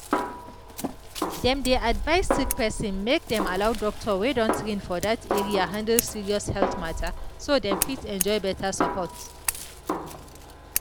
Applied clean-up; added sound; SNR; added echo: none; Scissors + Snare drum; 3 dB; none.